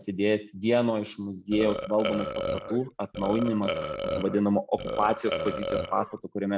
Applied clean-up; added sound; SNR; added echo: none; Burping, eructation; 5 dB; none.